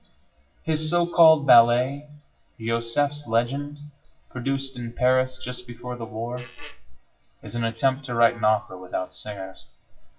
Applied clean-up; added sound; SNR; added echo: classical method WPE with log-MMSE.